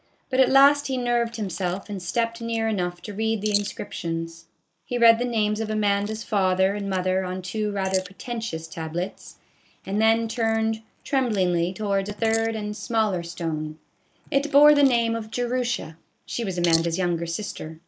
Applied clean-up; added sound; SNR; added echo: neural mask model Resemble Enhance denoiser.